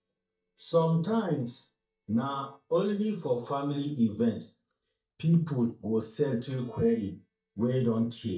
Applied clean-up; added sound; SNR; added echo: neural mask model DeepFilterNet 3.